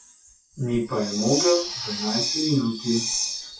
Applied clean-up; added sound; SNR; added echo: classical method WPE with log-MMSE.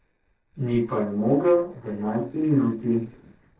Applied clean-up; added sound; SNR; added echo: neural separator model SepFormer DNS4.